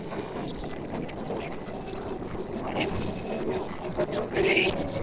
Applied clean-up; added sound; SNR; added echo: neural separator model SepFormer DNS4.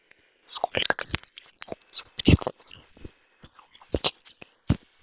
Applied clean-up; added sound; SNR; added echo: neural separator model SepFormer WHAM!.